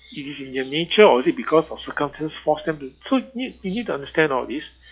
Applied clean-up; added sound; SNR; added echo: classical method log-MMSE.